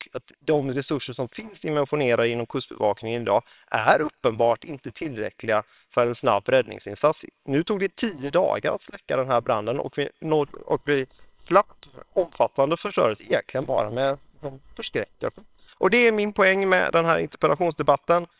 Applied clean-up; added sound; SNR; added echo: neural separator model SepFormer WHAMR!.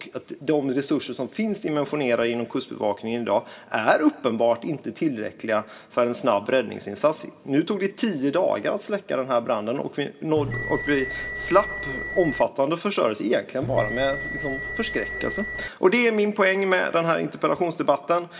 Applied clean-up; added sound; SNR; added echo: none; Bell; 7 dB; reverberation time 1.0 s.